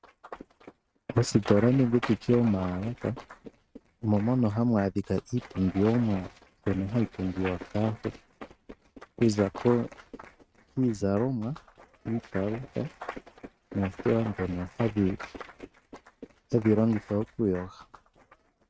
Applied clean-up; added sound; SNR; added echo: neural mask model RNNoise.